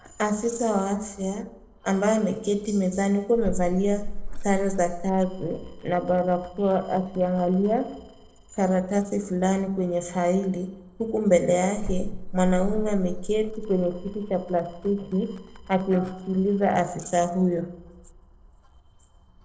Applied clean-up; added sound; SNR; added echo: neural separator model SepFormer DNS4.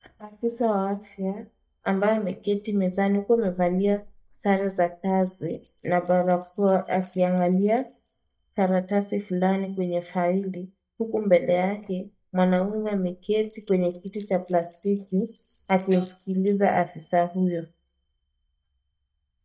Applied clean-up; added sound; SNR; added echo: neural mask model DeepFilterNet 3.